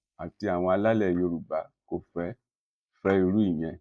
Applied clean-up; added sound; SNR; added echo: neural mask model Resemble Enhance denoiser.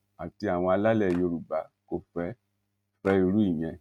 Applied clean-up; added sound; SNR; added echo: neural mask model RNNoise.